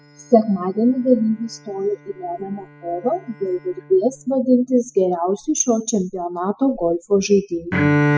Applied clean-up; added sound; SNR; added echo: classical method spectral subtraction.